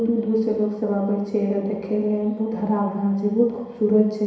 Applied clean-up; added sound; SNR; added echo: none; none; none; reverberation time 1.0 s.